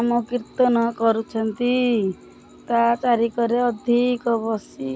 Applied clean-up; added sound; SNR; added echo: none; none; none; none.